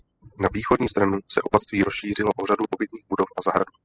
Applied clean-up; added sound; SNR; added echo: classical method spectral subtraction.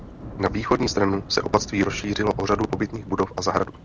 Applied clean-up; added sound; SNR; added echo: none; Thunder / Rain; 13 dB; none.